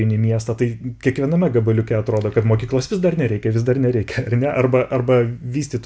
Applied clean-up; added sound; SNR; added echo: none; none; none; none.